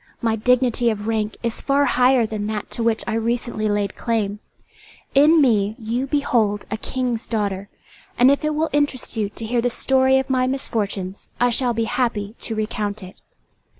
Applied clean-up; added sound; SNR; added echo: none; none; none; none.